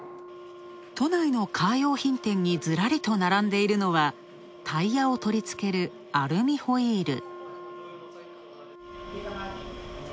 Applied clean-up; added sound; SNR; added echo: none; Wind instrument, woodwind instrument; 17 dB; none.